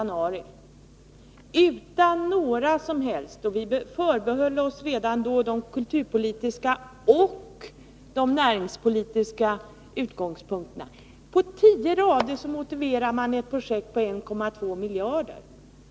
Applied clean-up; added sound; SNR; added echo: none; none; none; none.